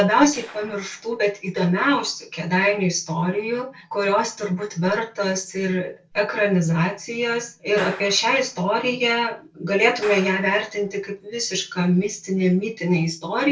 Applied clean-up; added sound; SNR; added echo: neural separator model SepFormer DNS4.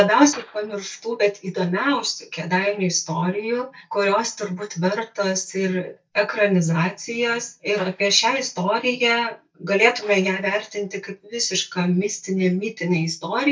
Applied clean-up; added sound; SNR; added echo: neural mask model DeepFilterNet 3.